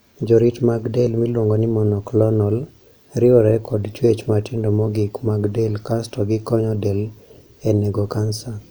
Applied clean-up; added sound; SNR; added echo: none; none; none; none.